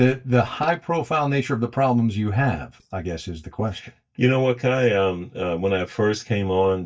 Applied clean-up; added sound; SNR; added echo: neural mask model DeepFilterNet 3.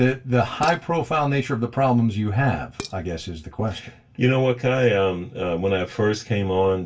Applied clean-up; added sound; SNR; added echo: none; Dishes, pots, and pans; 18 dB; reverberation time 0.2 s.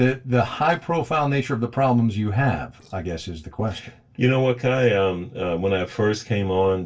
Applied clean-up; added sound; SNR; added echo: neural separator model SepFormer DNS4.